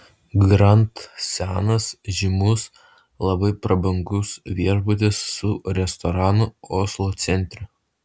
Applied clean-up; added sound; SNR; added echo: none; none; none; none.